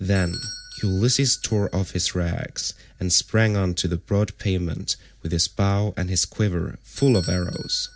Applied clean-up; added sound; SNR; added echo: none; Bell / Doorbell; 20 dB; none.